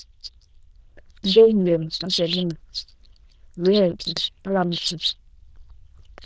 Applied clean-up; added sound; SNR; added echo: neural diffusion model UNIVERSE++.